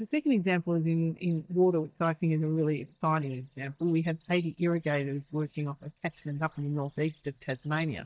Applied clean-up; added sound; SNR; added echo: neural mask model DeepFilterNet 3.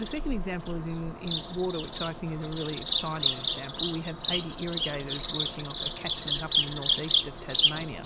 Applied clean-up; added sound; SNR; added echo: none; Bird vocalization, bird call, bird song; -5 dB; none.